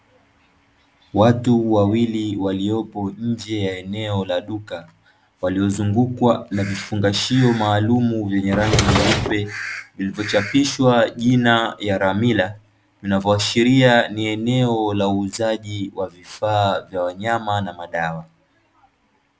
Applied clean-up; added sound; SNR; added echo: none; Drawer open or close; -1 dB; none.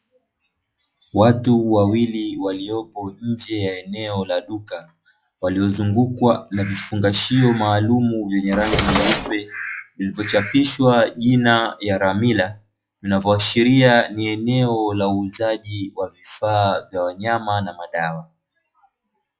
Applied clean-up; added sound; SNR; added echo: classical method log-MMSE.